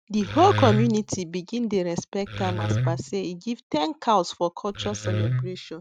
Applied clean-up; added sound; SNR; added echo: neural mask model RNNoise.